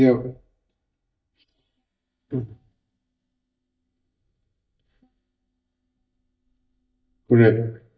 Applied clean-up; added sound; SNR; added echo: neural mask model DeepFilterNet 3.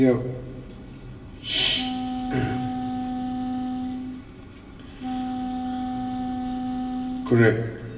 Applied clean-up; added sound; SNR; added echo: none; Wind instrument, woodwind instrument; 2 dB; reverberation time 2.9 s.